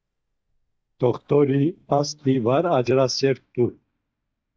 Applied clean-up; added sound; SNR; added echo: neural mask model DeepFilterNet 3.